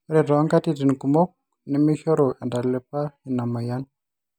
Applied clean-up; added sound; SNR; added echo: none; none; none; none.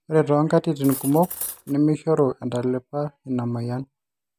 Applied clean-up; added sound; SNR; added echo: none; Cutlery, silverware; 12 dB; none.